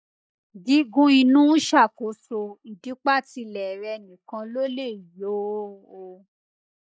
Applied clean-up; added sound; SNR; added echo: neural mask model Resemble Enhance denoiser.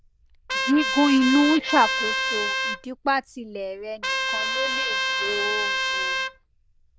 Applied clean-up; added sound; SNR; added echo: neural diffusion model UNIVERSE++.